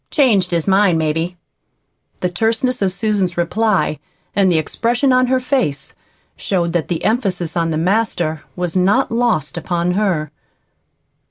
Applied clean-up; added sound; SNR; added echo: none; none; none; none.